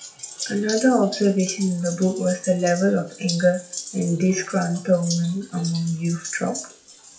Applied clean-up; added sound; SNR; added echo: classical method WPE with log-MMSE.